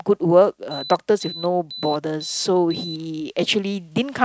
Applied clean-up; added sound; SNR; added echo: neural mask model RNNoise.